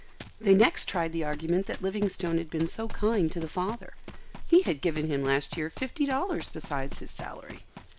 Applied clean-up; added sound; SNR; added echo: none; Run; 18 dB; none.